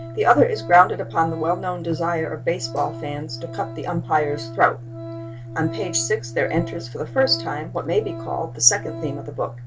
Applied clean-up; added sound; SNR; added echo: none; Organ; 15 dB; none.